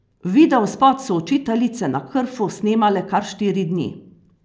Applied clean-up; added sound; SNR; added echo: none; none; none; none.